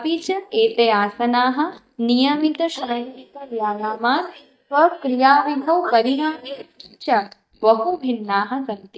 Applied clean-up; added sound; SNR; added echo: neural mask model DeepFilterNet 3.